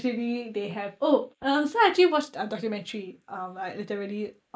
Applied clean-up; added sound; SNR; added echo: neural mask model Resemble Enhance denoiser.